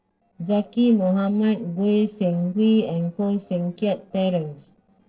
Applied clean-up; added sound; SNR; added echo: neural separator model SepFormer DNS4.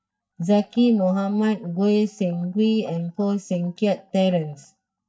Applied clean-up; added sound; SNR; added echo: neural mask model DeepFilterNet 3.